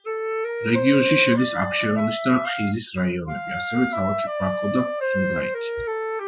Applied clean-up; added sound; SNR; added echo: classical method Wiener filter.